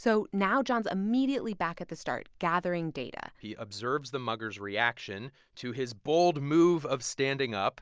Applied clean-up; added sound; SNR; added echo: none; none; none; none.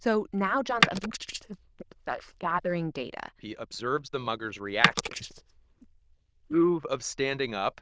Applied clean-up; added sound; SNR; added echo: neural diffusion model UNIVERSE++.